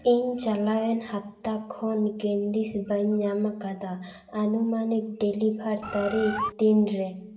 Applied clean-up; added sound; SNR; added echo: none; Bird; 6 dB; reverberation time 0.8 s.